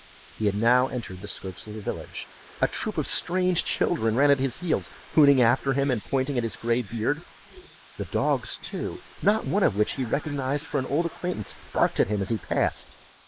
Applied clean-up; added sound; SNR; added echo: neural mask model Resemble Enhance denoiser.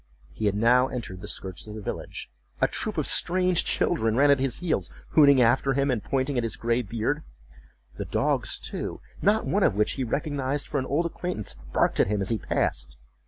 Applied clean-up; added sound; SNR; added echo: none; none; none; none.